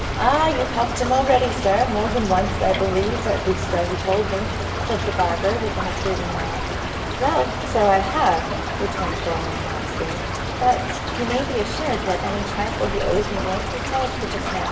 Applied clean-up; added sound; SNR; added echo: none; Stream / Trickle, dribble; 2 dB; reverberation time 0.9 s.